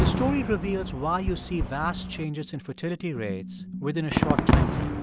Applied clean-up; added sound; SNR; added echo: none; Fireworks; -1 dB; none.